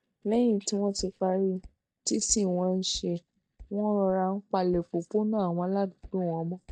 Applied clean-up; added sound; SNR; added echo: neural mask model DeepFilterNet 3.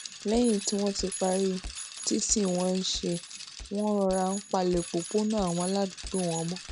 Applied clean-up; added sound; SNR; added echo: none; Bicycle; 11 dB; none.